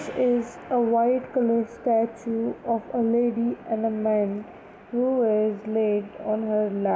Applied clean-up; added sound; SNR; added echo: none; none; none; none.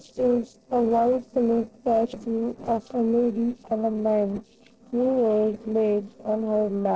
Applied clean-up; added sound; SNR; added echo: neural separator model SepFormer DNS4.